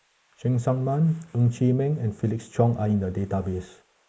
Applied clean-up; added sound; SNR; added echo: neural mask model Resemble Enhance denoiser.